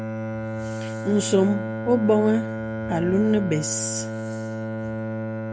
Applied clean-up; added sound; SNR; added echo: none; Bowed string instrument; 5 dB; none.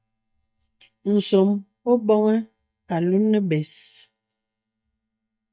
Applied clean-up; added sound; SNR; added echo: neural mask model DeepFilterNet 3.